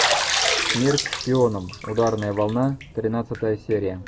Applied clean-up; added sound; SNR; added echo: none; Bathtub (filling or washing); 3 dB; none.